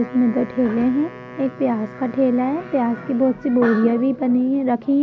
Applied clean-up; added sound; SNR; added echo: none; Wind instrument, woodwind instrument; 19 dB; none.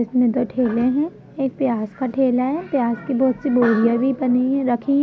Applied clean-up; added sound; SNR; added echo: none; none; none; none.